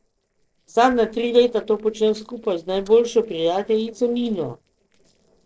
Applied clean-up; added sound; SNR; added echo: neural separator model SepFormer DNS4.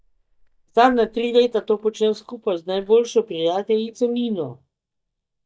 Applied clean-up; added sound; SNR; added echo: neural mask model DeepFilterNet 3.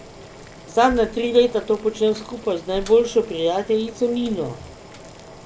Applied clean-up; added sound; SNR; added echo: none; Boiling; 19 dB; none.